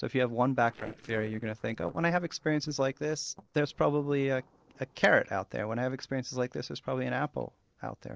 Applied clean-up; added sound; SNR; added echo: neural separator model SepFormer DNS4.